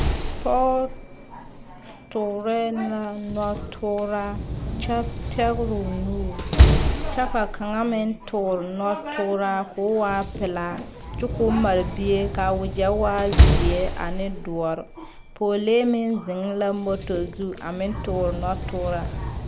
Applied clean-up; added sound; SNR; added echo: none; Slam; 1 dB; none.